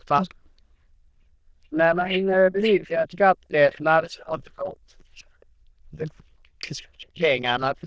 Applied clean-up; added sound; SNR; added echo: neural diffusion model UNIVERSE++.